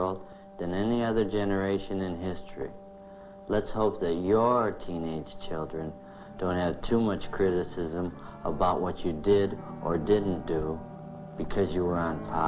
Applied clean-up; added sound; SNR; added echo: none; Wind instrument, woodwind instrument; 20 dB; none.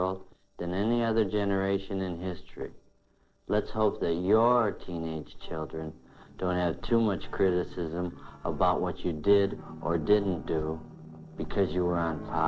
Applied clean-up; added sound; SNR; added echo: neural separator model SepFormer DNS4.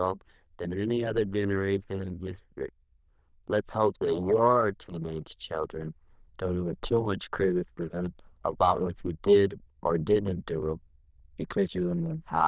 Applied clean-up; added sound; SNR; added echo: neural diffusion model UNIVERSE++.